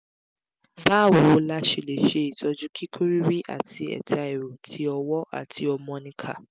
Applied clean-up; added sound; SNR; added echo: none; none; none; none.